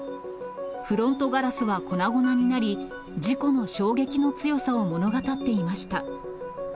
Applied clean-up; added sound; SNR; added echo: none; none; none; none.